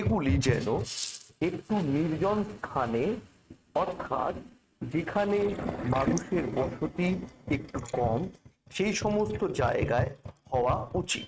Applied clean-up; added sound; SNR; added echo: neural mask model RNNoise.